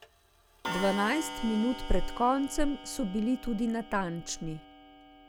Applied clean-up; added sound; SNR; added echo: none; Clock; 12 dB; none.